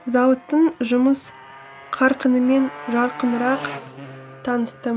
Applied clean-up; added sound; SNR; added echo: none; Motorcycle; 16 dB; none.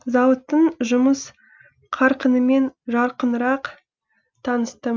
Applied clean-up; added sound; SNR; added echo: none; none; none; none.